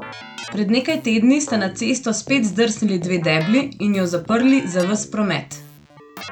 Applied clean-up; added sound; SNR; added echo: none; Keyboard (musical); 17 dB; none.